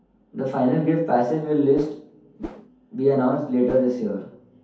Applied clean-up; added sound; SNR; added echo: none; Whoosh, swoosh, swish; 14 dB; reverberation time 0.6 s.